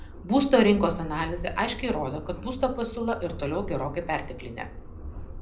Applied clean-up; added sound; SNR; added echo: none; Subway, metro, underground; 11 dB; reverberation time 0.4 s.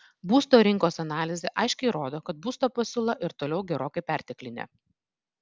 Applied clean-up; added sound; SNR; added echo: none; none; none; none.